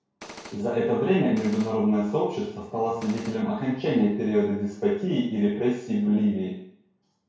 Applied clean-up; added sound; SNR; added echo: none; Gunshot, gunfire; 17 dB; reverberation time 0.6 s.